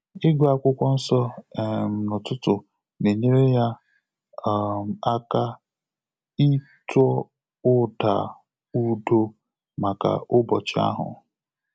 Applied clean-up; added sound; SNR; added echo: none; none; none; none.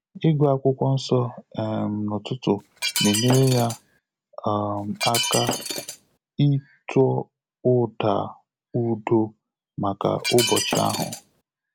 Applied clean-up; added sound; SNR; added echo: none; Shatter; 4 dB; none.